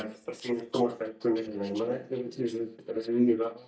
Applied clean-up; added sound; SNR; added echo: neural mask model DeepFilterNet 3.